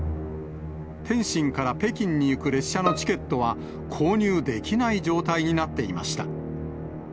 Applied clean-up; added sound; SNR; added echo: none; Bowed string instrument + Musical instrument; 7 dB; none.